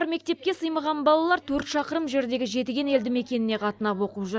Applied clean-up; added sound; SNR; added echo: neural mask model DeepFilterNet 3.